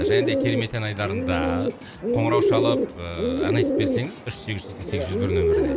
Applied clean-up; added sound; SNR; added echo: none; Bird; -4 dB; none.